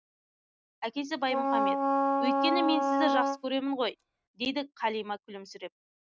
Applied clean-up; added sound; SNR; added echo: neural mask model RNNoise.